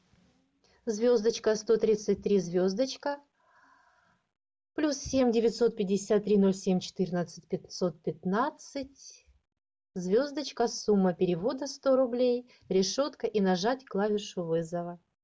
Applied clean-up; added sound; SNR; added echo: none; none; none; none.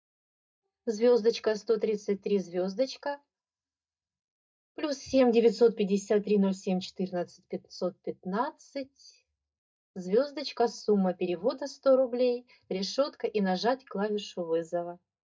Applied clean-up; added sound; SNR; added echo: neural mask model DeepFilterNet 3.